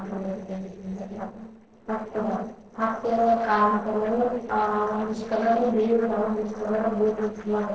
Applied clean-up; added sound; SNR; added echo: neural separator model SepFormer DNS4.